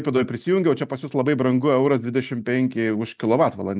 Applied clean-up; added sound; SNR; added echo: none; none; none; none.